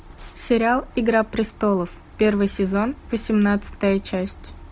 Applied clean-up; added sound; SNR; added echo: none; none; none; none.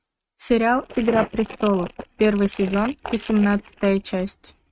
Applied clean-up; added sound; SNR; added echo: neural mask model RNNoise.